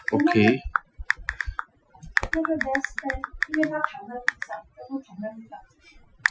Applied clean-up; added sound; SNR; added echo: classical method Wiener filter.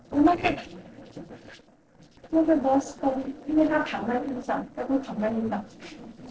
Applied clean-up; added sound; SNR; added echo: neural separator model SepFormer DNS4.